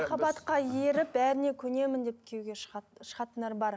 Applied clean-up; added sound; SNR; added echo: none; none; none; none.